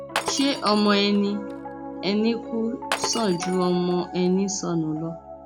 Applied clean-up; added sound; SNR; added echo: none; Glass + Piano; 9 dB; none.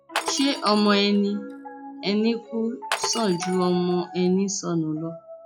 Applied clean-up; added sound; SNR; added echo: classical method log-MMSE.